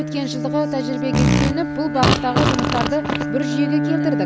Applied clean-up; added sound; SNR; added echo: none; Bowed string instrument + Fart; -4 dB; none.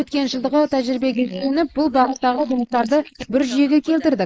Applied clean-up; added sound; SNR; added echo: neural mask model Resemble Enhance denoiser.